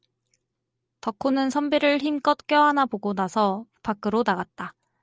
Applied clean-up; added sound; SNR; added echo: none; none; none; none.